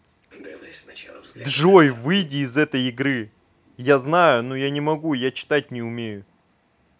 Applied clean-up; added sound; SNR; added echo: none; none; none; none.